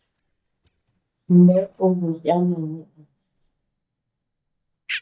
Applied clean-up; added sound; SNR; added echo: neural mask model DeepFilterNet 3.